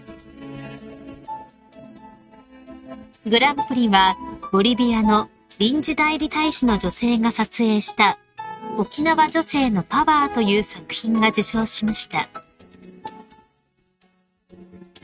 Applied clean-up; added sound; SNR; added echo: neural mask model RNNoise.